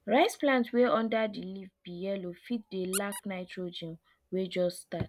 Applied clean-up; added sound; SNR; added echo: none; Squeak; 14 dB; none.